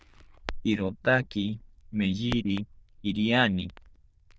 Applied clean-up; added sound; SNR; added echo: neural diffusion model UNIVERSE++.